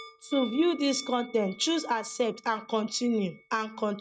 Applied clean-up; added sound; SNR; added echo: neural mask model RNNoise.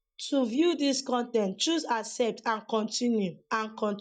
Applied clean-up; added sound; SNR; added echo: neural mask model DeepFilterNet 3.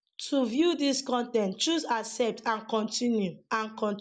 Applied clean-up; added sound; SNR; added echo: none; none; none; none.